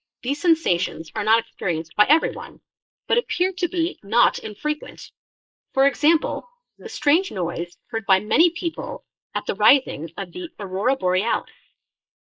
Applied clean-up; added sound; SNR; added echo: neural mask model Resemble Enhance denoiser.